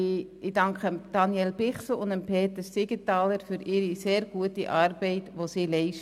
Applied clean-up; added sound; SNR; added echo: none; none; none; none.